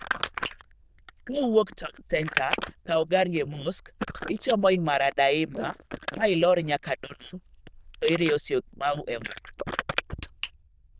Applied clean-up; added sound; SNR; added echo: neural diffusion model UNIVERSE++.